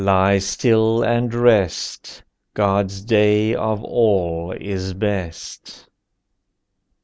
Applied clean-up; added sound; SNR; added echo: none; none; none; none.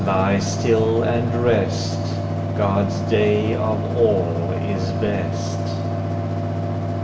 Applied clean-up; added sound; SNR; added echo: none; Mechanical fan; 0 dB; reverberation time 1.0 s.